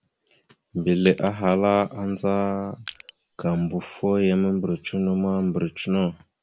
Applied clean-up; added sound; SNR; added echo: none; Crushing; 16 dB; none.